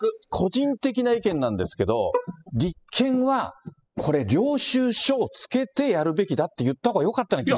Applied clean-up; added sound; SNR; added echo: classical method spectral subtraction.